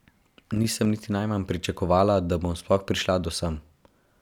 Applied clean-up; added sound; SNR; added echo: none; none; none; none.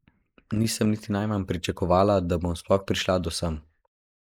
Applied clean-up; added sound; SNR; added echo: neural mask model Resemble Enhance denoiser.